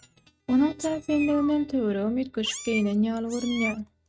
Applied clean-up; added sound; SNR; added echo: neural mask model RNNoise.